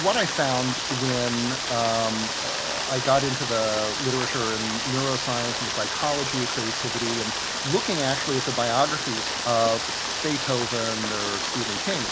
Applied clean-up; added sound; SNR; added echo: none; Rain; 1 dB; none.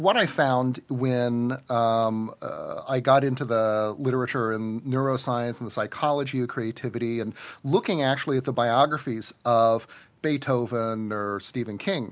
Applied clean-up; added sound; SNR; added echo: none; none; none; none.